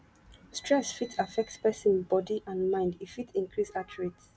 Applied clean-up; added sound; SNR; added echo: none; none; none; none.